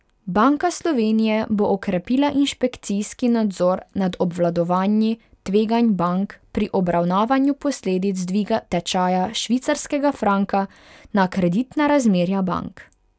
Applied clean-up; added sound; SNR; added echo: none; none; none; none.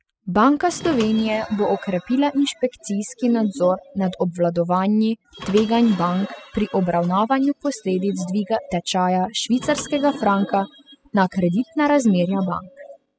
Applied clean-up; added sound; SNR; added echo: classical method spectral subtraction.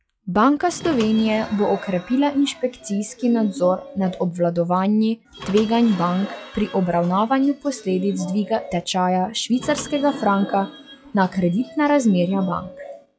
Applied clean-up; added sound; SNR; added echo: classical method log-MMSE.